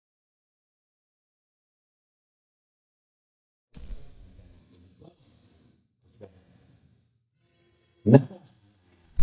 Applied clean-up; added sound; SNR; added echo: neural mask model DeepFilterNet 3.